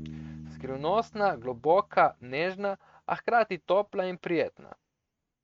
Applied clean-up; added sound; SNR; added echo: neural mask model RNNoise.